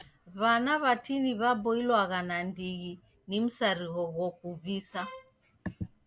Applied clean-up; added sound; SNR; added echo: none; Bowed string instrument; 19 dB; none.